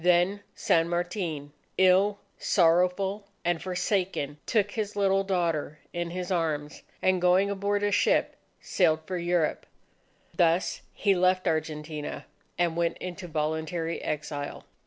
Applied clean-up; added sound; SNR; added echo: none; none; none; none.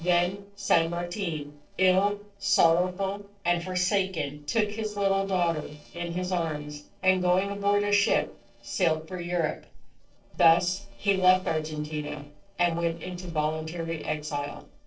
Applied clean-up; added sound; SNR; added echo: neural separator model SepFormer DNS4.